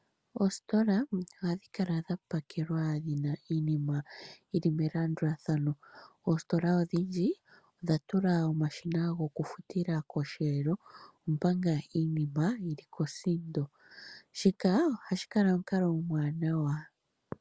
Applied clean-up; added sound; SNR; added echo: none; none; none; none.